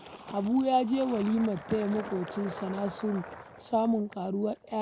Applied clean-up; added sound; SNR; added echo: none; Fill (with liquid); 14 dB; none.